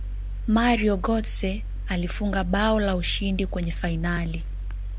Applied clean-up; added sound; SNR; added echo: none; Mechanical fan; 4 dB; none.